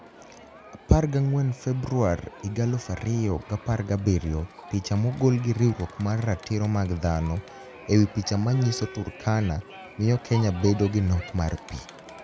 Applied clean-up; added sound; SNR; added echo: none; Crowd; 18 dB; none.